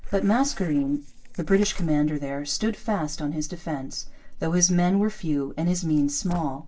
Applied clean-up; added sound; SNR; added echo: neural separator model SepFormer DNS4.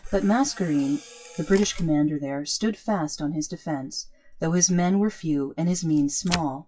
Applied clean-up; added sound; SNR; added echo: classical method WPE with log-MMSE.